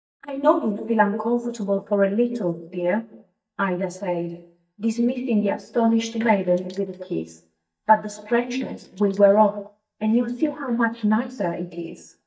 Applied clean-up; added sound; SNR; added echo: neural mask model DeepFilterNet 3.